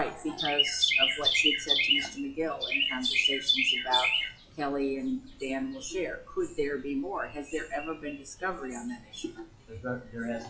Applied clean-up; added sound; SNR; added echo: classical method log-MMSE.